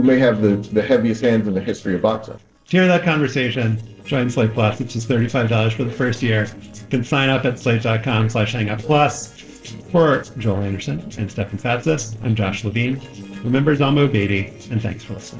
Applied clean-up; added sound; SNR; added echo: neural separator model SepFormer DNS4.